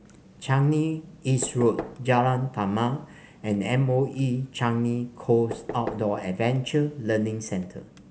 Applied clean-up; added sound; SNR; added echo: none; Knock / Wood; 17 dB; none.